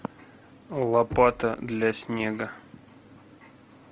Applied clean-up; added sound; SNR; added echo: none; Knock; 17 dB; none.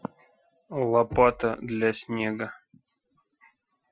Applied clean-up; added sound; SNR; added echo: classical method Wiener filter.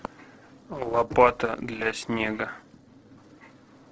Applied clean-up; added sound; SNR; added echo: neural separator model SepFormer DNS4.